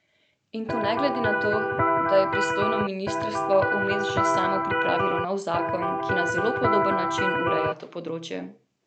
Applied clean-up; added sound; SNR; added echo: none; Electric guitar; -4 dB; none.